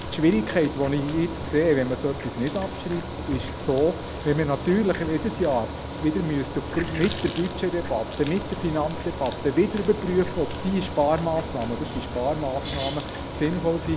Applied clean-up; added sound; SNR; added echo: none; Mechanical fan + Water tap, faucet; 7 dB; none.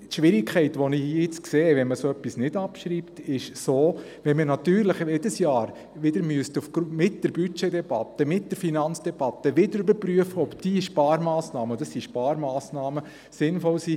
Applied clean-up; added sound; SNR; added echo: none; none; none; none.